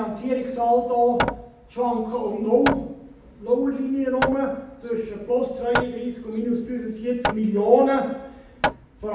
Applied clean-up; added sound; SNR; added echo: none; Hammer; 8 dB; reverberation time 0.8 s.